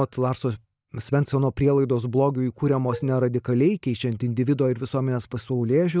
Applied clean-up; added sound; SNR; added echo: neural mask model DeepFilterNet 3.